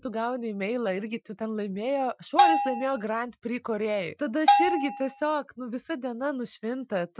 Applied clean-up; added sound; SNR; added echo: classical method Wiener filter.